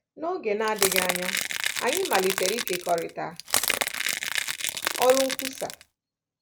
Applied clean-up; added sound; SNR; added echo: none; Crackle / Crushing; 0 dB; none.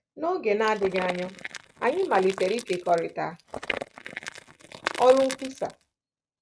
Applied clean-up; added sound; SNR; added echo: neural mask model RNNoise.